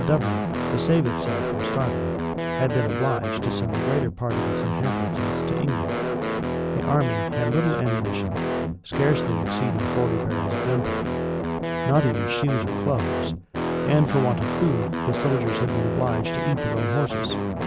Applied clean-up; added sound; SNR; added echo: none; Guitar; 0 dB; none.